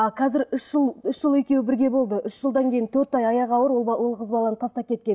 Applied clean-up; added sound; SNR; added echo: none; none; none; none.